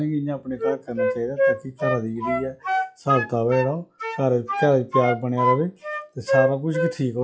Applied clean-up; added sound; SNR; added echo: classical method log-MMSE.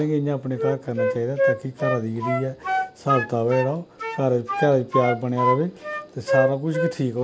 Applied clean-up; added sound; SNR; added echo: none; Wind instrument, woodwind instrument; 2 dB; none.